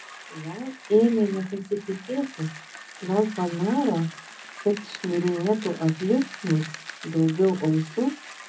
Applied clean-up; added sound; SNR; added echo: none; Bicycle; 16 dB; reverberation time 0.4 s.